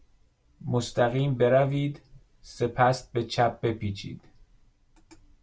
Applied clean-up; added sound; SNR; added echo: none; none; none; none.